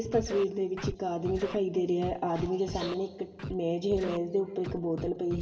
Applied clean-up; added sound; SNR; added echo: none; Scratching (performance technique); 10 dB; reverberation time 2.3 s.